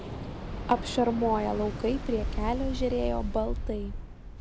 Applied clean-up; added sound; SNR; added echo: none; Waves, surf; 4 dB; none.